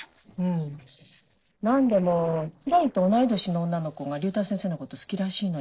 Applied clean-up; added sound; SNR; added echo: neural separator model SepFormer DNS4.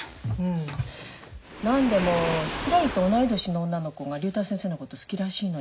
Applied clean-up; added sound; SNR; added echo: none; Waves, surf; 10 dB; none.